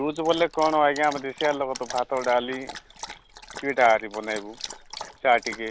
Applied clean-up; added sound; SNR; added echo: none; Dog; 15 dB; none.